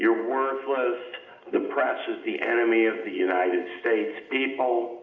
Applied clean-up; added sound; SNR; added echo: none; none; none; reverberation time 1.0 s.